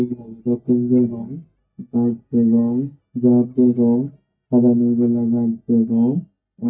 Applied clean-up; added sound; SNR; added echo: neural mask model DeepFilterNet 3.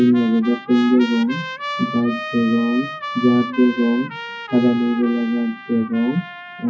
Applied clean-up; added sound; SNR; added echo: classical method WPE with log-MMSE.